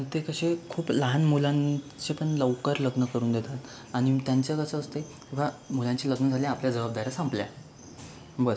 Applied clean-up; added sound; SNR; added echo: none; none; none; none.